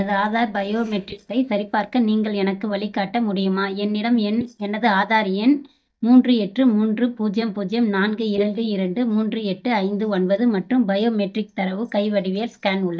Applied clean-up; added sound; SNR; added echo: neural mask model DeepFilterNet 3.